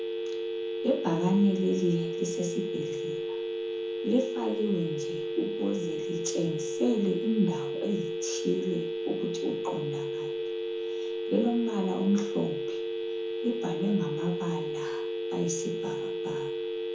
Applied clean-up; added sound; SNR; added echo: none; Telephone; 1 dB; reverberation time 0.6 s.